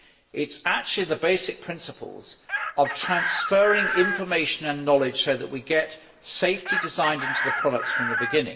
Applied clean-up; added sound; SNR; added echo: none; Chicken, rooster; 5 dB; reverberation time 0.7 s.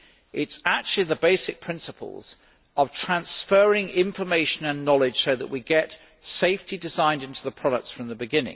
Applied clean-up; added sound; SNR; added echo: none; none; none; none.